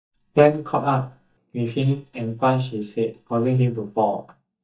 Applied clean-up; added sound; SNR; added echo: neural mask model DeepFilterNet 3.